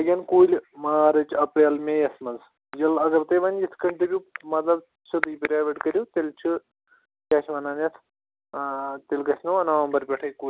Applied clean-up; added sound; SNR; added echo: none; none; none; none.